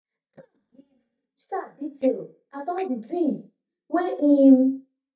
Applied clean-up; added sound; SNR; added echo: neural mask model DeepFilterNet 3.